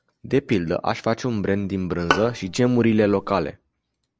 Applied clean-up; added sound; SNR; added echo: none; Bowed string instrument; 7 dB; none.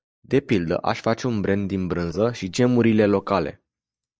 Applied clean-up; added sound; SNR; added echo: neural mask model DeepFilterNet 3.